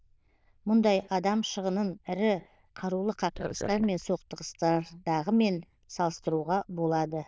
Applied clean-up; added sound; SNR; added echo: neural diffusion model UNIVERSE++.